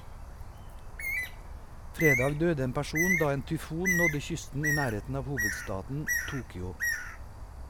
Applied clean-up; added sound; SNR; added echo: none; Bird; 1 dB; none.